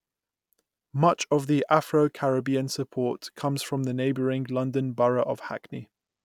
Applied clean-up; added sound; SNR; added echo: none; none; none; none.